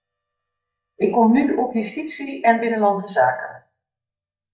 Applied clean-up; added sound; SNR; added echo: neural mask model DeepFilterNet 3.